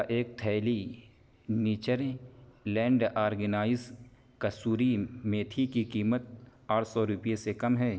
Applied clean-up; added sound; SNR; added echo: none; none; none; none.